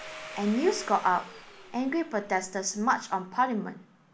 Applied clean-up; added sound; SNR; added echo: none; Domestic sounds, home sounds; 17 dB; none.